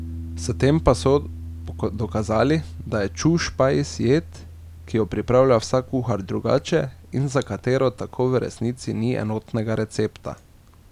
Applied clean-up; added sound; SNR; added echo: none; Piano; 15 dB; none.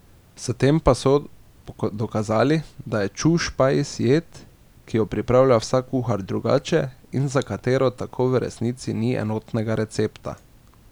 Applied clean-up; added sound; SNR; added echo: none; none; none; none.